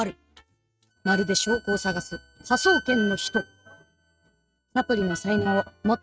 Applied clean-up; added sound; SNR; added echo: neural mask model RNNoise.